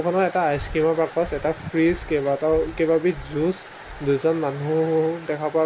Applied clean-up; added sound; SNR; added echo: none; Breathing; 17 dB; none.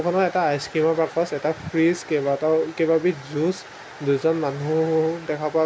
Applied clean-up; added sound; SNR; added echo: none; none; none; none.